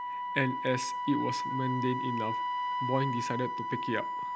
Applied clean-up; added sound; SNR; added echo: none; Wind instrument, woodwind instrument; 0 dB; none.